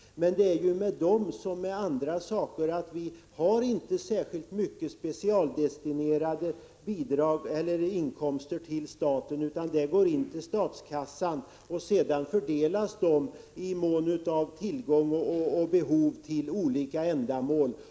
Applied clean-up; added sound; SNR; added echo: none; none; none; none.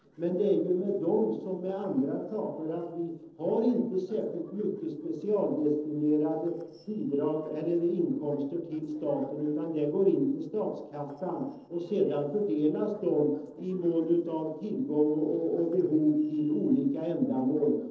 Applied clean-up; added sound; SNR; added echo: neural separator model SepFormer DNS4.